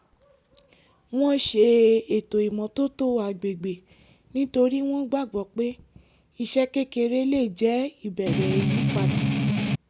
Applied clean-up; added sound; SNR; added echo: none; Strum; -2 dB; none.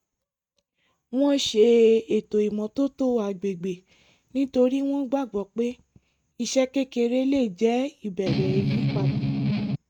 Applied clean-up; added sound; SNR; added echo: neural mask model RNNoise.